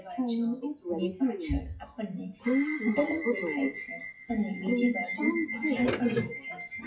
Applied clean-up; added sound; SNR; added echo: classical method WPE with log-MMSE.